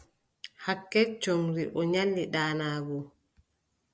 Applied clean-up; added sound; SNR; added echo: none; none; none; none.